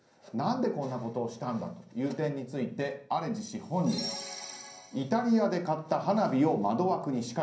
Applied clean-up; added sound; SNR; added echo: none; none; none; reverberation time 0.6 s.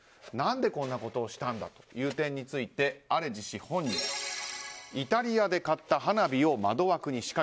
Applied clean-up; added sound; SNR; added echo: none; none; none; none.